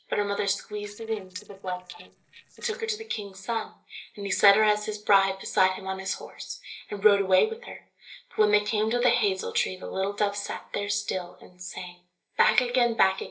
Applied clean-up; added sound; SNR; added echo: neural separator model SepFormer DNS4.